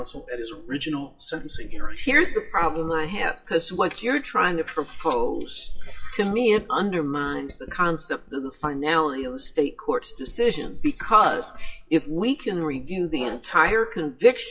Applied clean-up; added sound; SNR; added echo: classical method WPE with log-MMSE.